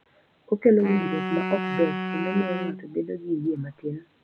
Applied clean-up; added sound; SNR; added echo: none; Wind instrument, woodwind instrument; 5 dB; none.